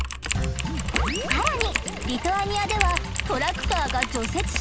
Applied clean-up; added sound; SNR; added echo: none; Typing; 2 dB; none.